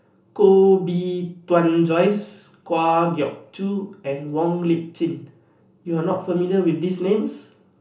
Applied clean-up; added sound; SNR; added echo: none; none; none; reverberation time 0.8 s.